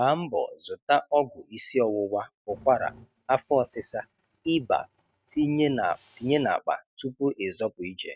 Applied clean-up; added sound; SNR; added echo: neural mask model RNNoise.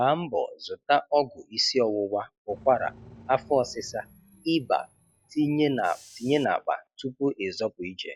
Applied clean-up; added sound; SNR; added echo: classical method log-MMSE.